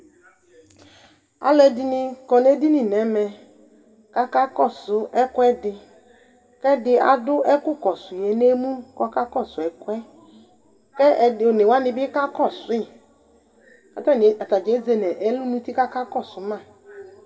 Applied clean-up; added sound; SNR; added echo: none; none; none; reverberation time 1.7 s.